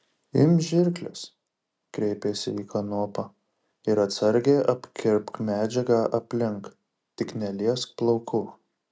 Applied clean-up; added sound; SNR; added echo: none; none; none; none.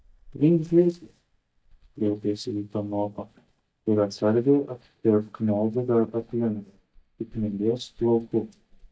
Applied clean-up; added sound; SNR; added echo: neural mask model DeepFilterNet 3.